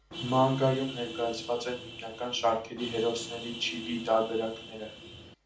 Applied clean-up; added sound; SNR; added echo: none; Vehicle horn, car horn, honking; 11 dB; reverberation time 0.4 s.